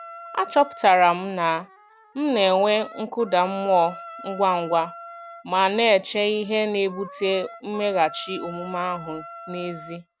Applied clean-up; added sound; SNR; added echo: none; Wind instrument, woodwind instrument; 17 dB; none.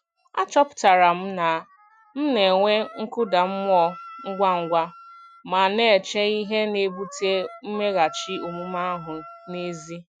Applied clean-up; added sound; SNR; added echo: classical method Wiener filter.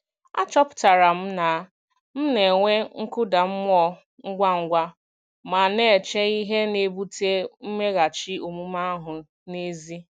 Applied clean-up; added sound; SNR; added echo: none; none; none; none.